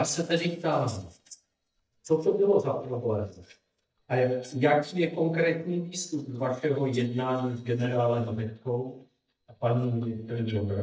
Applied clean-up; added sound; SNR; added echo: neural mask model DeepFilterNet 3.